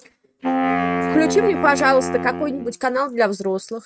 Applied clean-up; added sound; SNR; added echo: neural mask model RNNoise.